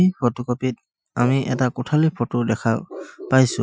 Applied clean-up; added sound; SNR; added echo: classical method Wiener filter.